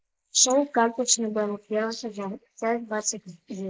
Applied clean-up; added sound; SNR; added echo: neural mask model Resemble Enhance denoiser.